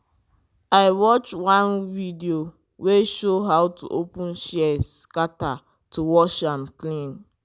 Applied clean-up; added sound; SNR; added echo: none; none; none; none.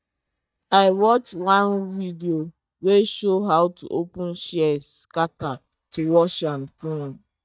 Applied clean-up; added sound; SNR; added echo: neural mask model DeepFilterNet 3.